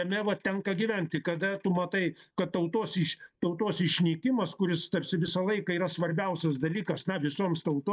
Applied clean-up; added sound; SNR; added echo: neural mask model Resemble Enhance denoiser.